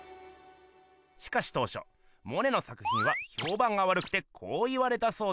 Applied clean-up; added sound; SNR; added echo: none; none; none; none.